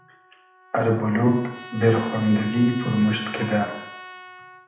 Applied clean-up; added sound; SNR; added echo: none; Trumpet; 16 dB; reverberation time 0.7 s.